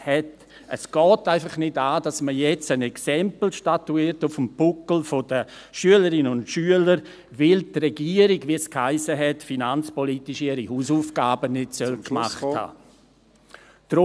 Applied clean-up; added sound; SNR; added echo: none; none; none; none.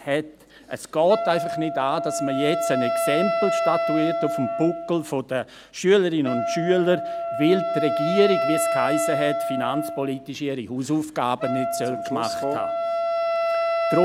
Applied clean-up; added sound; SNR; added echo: none; Wind instrument, woodwind instrument; 2 dB; none.